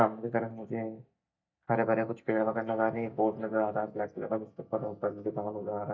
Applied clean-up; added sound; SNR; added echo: neural mask model DeepFilterNet 3.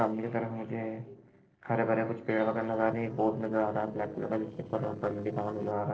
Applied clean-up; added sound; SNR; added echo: neural separator model SepFormer DNS4.